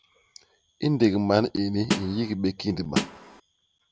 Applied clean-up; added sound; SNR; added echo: none; Snare drum; 2 dB; none.